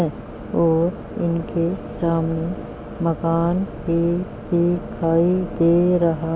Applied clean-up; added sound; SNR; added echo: none; Engine; 17 dB; none.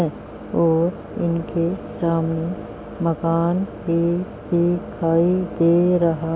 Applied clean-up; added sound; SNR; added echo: none; none; none; none.